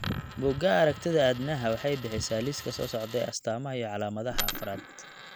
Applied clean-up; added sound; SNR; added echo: none; Coin (dropping); 11 dB; none.